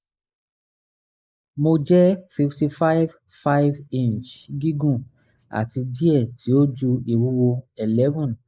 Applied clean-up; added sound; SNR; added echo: neural mask model Resemble Enhance denoiser.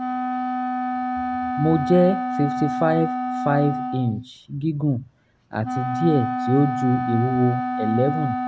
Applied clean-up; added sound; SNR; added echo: none; Wind instrument, woodwind instrument; 3 dB; none.